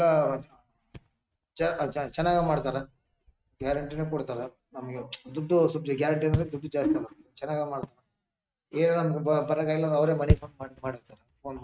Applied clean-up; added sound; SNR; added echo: neural mask model RNNoise.